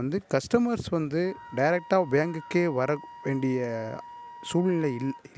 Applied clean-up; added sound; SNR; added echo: none; Wind instrument, woodwind instrument; 19 dB; none.